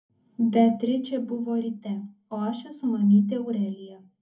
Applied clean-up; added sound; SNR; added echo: none; none; none; reverberation time 0.3 s.